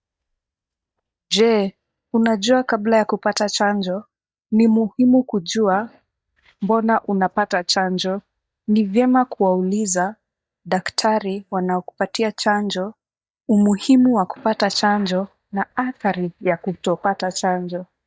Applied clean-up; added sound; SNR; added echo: neural mask model DeepFilterNet 3.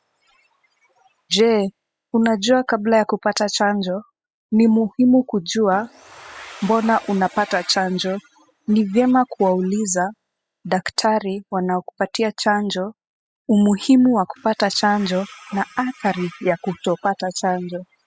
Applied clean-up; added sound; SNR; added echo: classical method spectral subtraction.